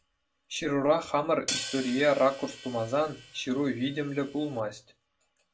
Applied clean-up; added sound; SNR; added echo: none; Hi-hat; 11 dB; reverberation time 0.2 s.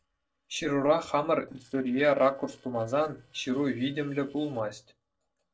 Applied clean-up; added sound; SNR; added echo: neural separator model SepFormer DNS4.